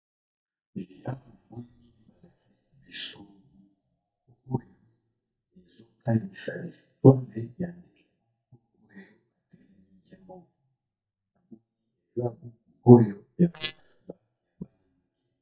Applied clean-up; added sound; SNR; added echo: neural mask model DeepFilterNet 3.